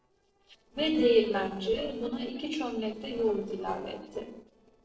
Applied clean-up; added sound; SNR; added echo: neural separator model SepFormer DNS4.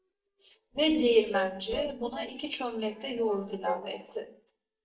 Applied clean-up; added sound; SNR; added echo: neural mask model DeepFilterNet 3.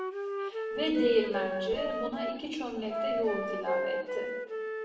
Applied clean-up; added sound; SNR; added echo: none; Wind instrument, woodwind instrument; 1 dB; reverberation time 0.9 s.